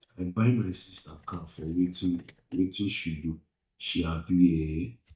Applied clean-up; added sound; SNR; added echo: neural mask model DeepFilterNet 3.